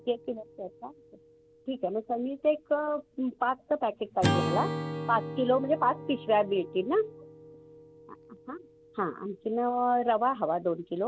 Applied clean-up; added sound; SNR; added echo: none; Acoustic guitar / Strum; 8 dB; none.